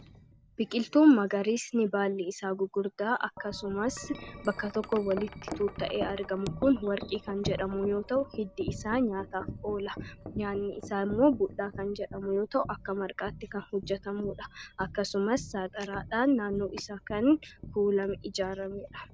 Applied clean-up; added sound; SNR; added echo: none; Wind chime; 14 dB; none.